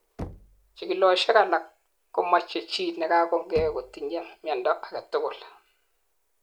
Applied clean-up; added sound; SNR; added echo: none; Knock; 19 dB; none.